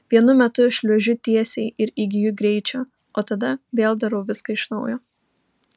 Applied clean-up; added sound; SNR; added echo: none; none; none; none.